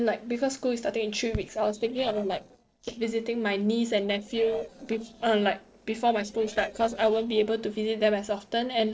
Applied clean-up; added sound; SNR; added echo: neural separator model SepFormer DNS4.